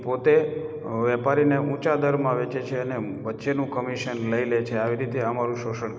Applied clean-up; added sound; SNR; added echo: none; none; none; none.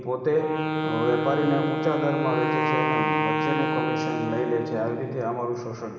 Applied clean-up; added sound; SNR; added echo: none; Wind instrument, woodwind instrument; 0 dB; reverberation time 1.6 s.